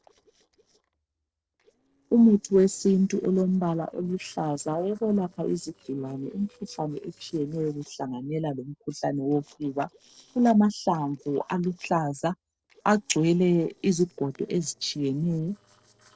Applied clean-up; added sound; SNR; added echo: neural separator model SepFormer DNS4.